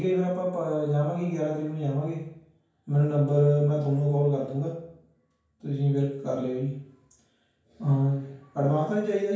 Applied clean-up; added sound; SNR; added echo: none; none; none; reverberation time 0.5 s.